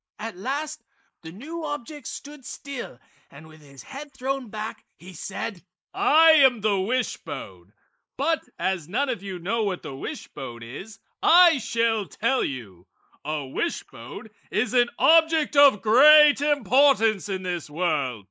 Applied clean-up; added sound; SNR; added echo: neural mask model Resemble Enhance denoiser.